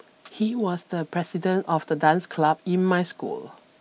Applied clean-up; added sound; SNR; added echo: none; none; none; none.